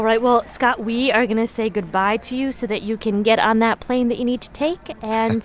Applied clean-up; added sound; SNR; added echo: none; none; none; none.